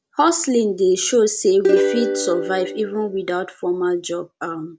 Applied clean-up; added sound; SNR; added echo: none; Plucked string instrument; 1 dB; none.